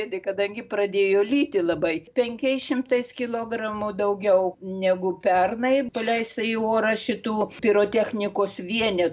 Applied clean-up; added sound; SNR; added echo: none; none; none; none.